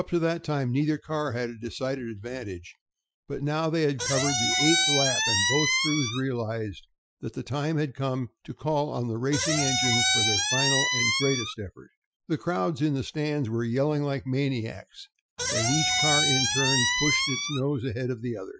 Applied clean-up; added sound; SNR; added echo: classical method Wiener filter.